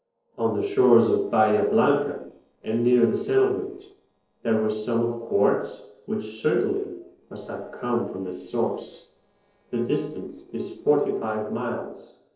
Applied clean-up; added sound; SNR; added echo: neural separator model SepFormer DNS4.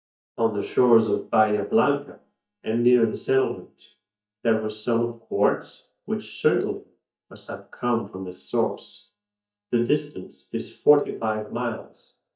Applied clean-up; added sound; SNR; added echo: neural mask model DeepFilterNet 3.